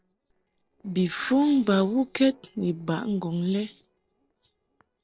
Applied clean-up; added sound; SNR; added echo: neural separator model SepFormer DNS4.